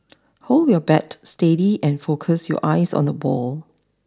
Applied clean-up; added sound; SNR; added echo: none; none; none; none.